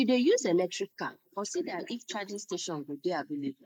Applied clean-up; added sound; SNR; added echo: neural mask model Resemble Enhance denoiser.